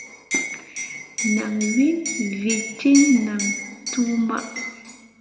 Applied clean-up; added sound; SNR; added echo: none; Liquid; 7 dB; reverberation time 2.1 s.